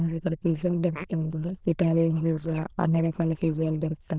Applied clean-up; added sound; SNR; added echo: neural diffusion model UNIVERSE++.